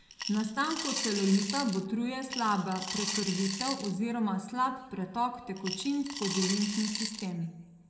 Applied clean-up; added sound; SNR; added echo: none; Coin (dropping) / Glass; 6 dB; reverberation time 1.3 s.